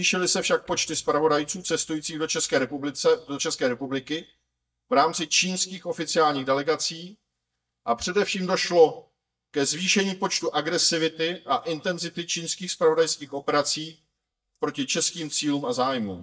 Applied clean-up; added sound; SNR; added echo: neural mask model DeepFilterNet 3.